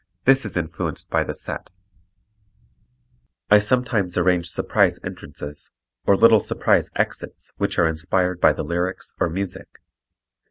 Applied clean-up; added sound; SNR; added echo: none; none; none; none.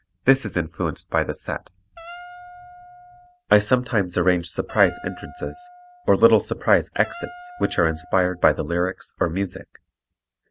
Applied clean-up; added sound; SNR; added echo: none; Wind instrument, woodwind instrument; 19 dB; none.